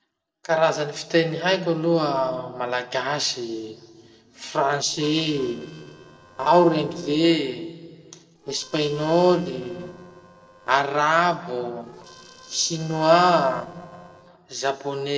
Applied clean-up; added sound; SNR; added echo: neural separator model SepFormer DNS4.